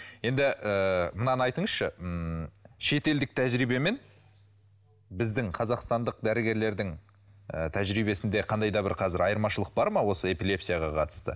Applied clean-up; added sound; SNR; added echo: none; none; none; none.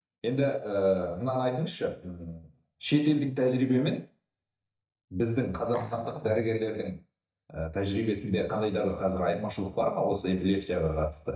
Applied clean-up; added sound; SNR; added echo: neural mask model DeepFilterNet 3.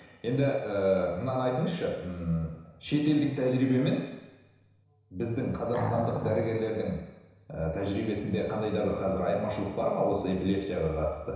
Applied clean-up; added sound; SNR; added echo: none; Animal; 5 dB; reverberation time 1.0 s.